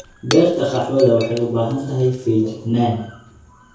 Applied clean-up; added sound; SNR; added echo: none; Shatter / Crushing; 18 dB; reverberation time 0.6 s.